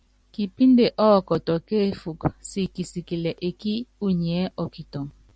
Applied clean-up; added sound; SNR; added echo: none; none; none; none.